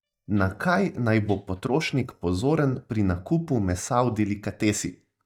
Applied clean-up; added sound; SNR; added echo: neural mask model DeepFilterNet 3.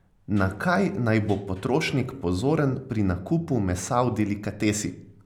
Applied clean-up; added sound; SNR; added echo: none; none; none; none.